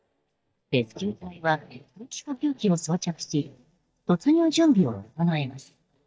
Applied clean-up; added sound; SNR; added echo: neural mask model DeepFilterNet 3.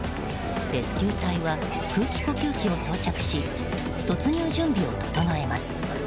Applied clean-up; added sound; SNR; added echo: none; none; none; none.